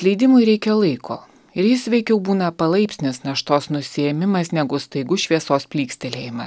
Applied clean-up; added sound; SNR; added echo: none; none; none; none.